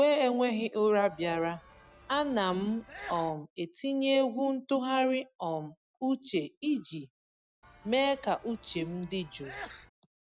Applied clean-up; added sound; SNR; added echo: none; Sneeze / Church bell; 18 dB; none.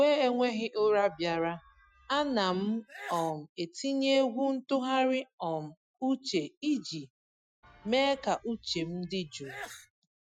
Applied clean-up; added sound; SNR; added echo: classical method Wiener filter.